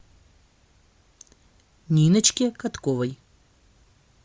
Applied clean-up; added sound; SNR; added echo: none; none; none; none.